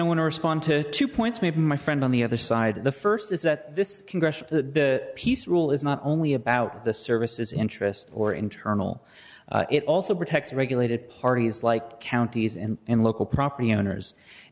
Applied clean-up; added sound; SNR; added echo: none; none; none; none.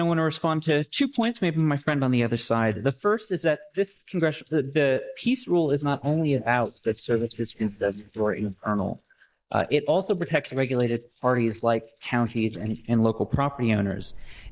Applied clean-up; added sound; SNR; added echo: neural mask model Resemble Enhance denoiser.